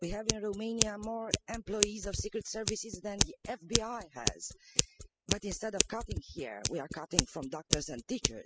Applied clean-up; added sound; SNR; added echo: classical method spectral subtraction.